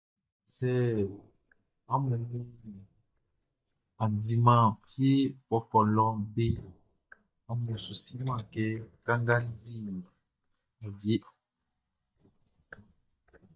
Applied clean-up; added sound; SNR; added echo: neural mask model DeepFilterNet 3.